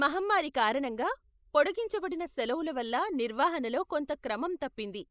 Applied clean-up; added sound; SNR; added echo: neural mask model Resemble Enhance denoiser.